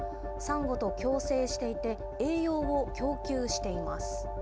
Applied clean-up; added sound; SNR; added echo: none; none; none; none.